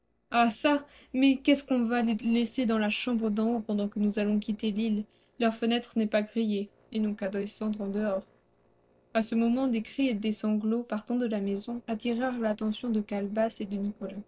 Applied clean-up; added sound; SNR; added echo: neural separator model SepFormer DNS4.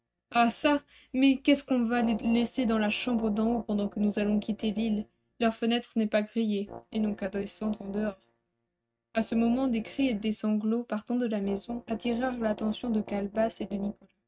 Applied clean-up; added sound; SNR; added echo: neural mask model RNNoise.